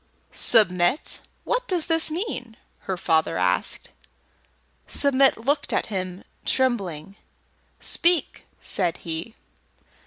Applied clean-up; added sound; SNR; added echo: none; none; none; none.